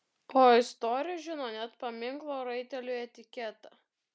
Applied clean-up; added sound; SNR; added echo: none; none; none; none.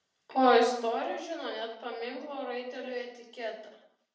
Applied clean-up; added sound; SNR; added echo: none; none; none; reverberation time 0.6 s.